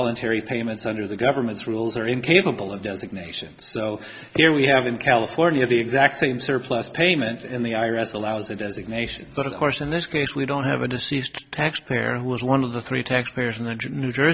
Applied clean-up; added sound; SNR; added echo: none; none; none; none.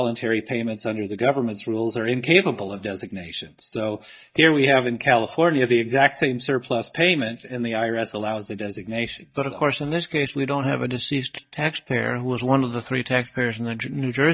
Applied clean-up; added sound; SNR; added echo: neural mask model DeepFilterNet 3.